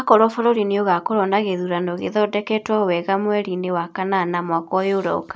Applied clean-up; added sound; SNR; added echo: none; none; none; none.